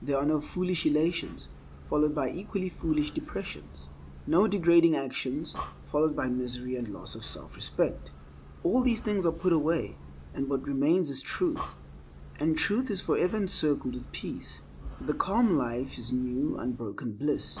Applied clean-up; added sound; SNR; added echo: none; Breathing; 15 dB; none.